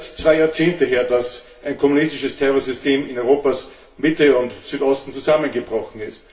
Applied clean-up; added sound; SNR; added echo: none; none; none; reverberation time 0.3 s.